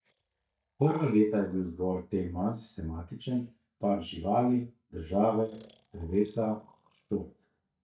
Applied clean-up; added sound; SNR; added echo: neural mask model DeepFilterNet 3.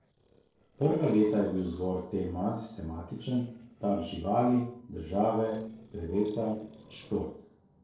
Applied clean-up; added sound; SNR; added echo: neural separator model SepFormer DNS4.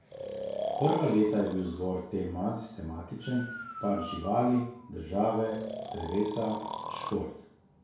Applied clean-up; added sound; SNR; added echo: none; Breathing; 9 dB; reverberation time 0.6 s.